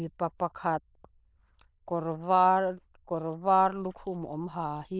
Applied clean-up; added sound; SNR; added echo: neural diffusion model UNIVERSE++.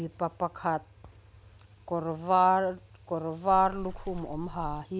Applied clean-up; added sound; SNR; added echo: none; Water / Splash, splatter; 10 dB; none.